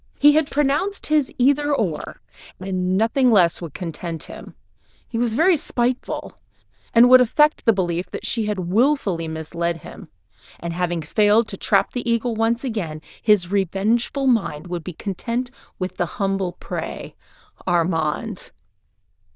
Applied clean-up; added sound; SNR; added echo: neural diffusion model UNIVERSE++.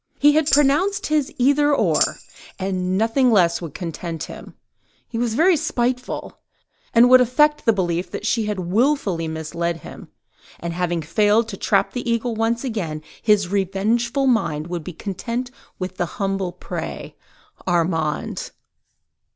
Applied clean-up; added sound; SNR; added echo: none; Tambourine; 9 dB; none.